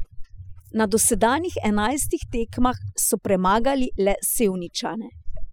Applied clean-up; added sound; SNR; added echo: classical method spectral subtraction.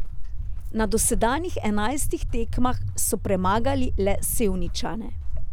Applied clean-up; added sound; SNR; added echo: none; Walk, footsteps; -2 dB; none.